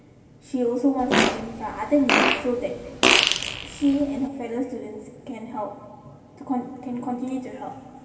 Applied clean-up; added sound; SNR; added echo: none; Fart; -4 dB; reverberation time 2.3 s.